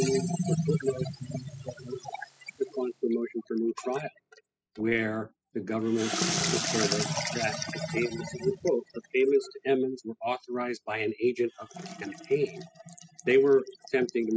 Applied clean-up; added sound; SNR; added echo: classical method spectral subtraction.